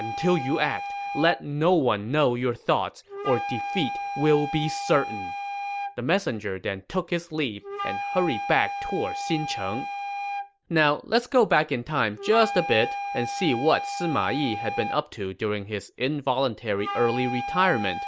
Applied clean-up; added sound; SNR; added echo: none; Wind instrument, woodwind instrument; 7 dB; none.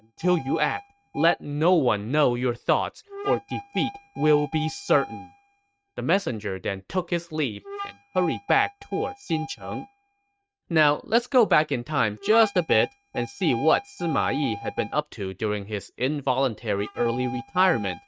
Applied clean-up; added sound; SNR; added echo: neural mask model RNNoise.